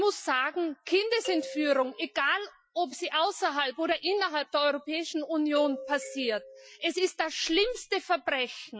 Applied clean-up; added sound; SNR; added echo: classical method Wiener filter.